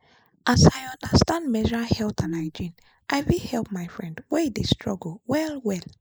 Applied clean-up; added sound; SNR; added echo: neural mask model Resemble Enhance denoiser.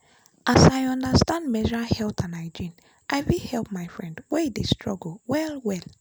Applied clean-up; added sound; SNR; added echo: none; none; none; none.